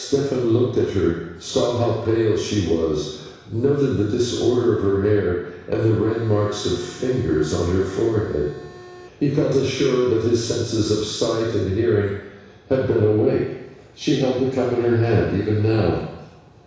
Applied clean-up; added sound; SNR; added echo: none; Organ; 20 dB; reverberation time 1.1 s.